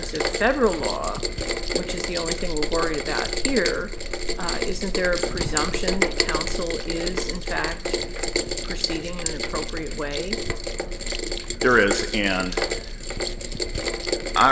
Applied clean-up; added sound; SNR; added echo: none; Rain; 3 dB; reverberation time 2.5 s.